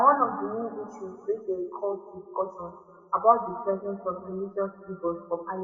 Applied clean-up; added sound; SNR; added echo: none; none; none; reverberation time 2.4 s.